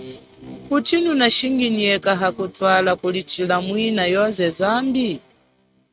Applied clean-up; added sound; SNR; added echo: neural mask model RNNoise.